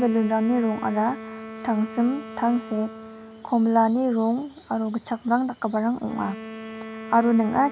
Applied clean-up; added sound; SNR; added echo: none; Wind instrument, woodwind instrument; 15 dB; none.